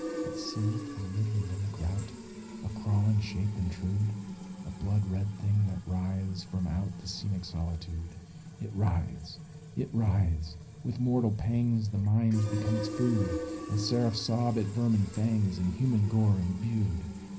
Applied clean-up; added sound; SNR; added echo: none; Fill (with liquid); 11 dB; reverberation time 0.4 s.